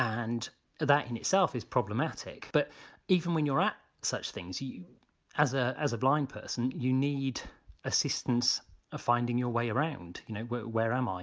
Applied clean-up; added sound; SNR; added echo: none; none; none; none.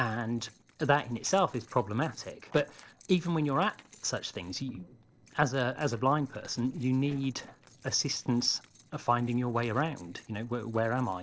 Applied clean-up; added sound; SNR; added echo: neural separator model SepFormer DNS4.